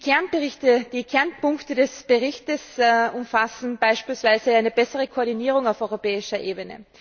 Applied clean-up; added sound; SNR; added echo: none; none; none; none.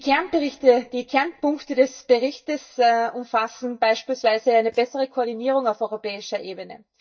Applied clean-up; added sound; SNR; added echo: neural mask model DeepFilterNet 3.